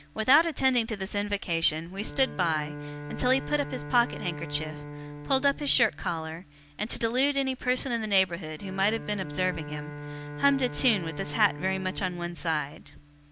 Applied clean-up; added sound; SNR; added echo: none; Bowed string instrument; 11 dB; none.